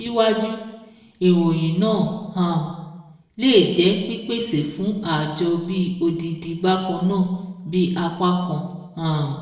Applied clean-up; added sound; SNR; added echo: none; none; none; reverberation time 0.9 s.